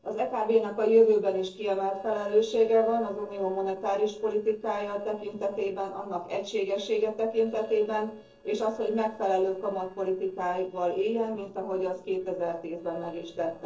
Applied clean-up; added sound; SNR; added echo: neural separator model SepFormer DNS4.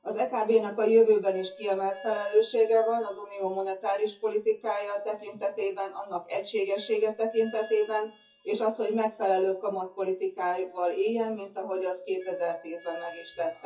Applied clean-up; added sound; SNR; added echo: classical method WPE with log-MMSE.